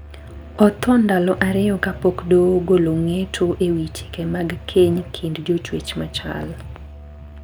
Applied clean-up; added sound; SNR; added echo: none; Musical instrument; 18 dB; none.